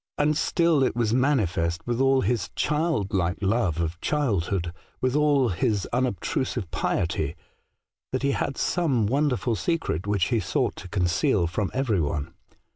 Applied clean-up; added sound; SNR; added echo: none; none; none; none.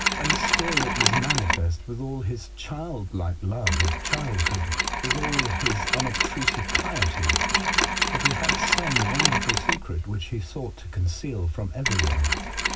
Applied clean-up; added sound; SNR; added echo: none; Mechanisms; -2 dB; reverberation time 0.4 s.